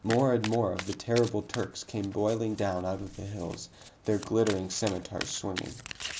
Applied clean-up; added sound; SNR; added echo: none; Domestic sounds, home sounds; 13 dB; none.